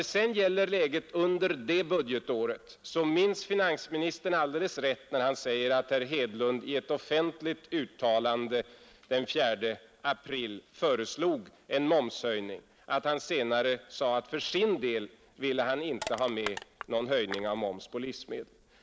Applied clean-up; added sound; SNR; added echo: none; Crushing; 12 dB; none.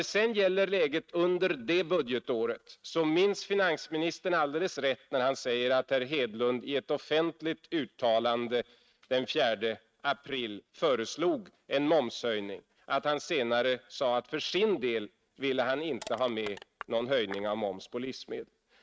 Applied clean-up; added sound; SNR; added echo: neural mask model RNNoise.